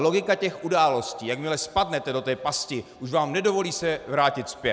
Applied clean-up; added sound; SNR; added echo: none; none; none; none.